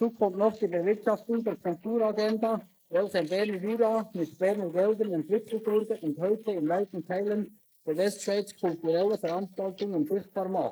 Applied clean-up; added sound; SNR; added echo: neural mask model Resemble Enhance denoiser.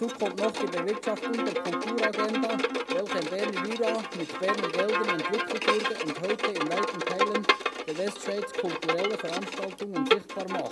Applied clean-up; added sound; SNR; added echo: none; Bowed string instrument; -2 dB; none.